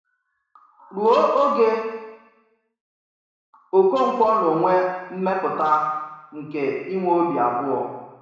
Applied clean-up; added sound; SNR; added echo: none; none; none; reverberation time 1.0 s.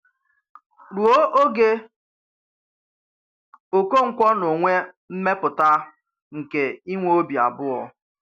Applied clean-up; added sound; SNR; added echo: none; none; none; none.